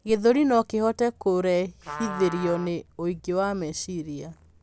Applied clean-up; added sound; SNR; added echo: none; Trumpet; 15 dB; none.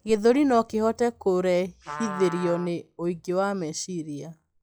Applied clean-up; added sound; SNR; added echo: classical method log-MMSE.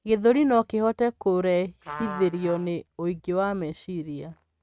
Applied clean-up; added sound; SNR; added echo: neural mask model RNNoise.